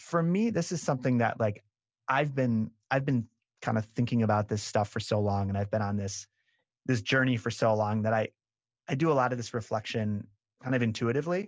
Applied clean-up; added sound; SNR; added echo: none; none; none; none.